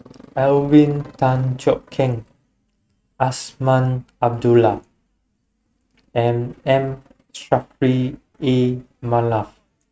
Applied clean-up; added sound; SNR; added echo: neural mask model RNNoise.